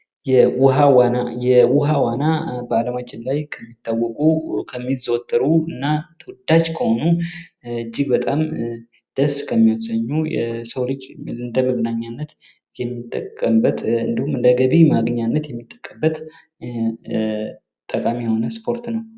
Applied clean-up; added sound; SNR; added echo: none; none; none; none.